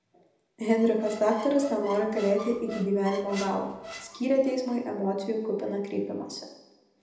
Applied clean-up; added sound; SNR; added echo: none; Squeak; 17 dB; reverberation time 0.8 s.